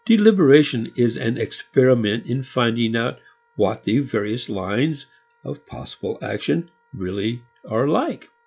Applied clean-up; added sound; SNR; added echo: classical method log-MMSE.